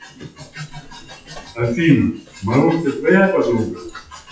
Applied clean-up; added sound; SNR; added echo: classical method WPE with log-MMSE.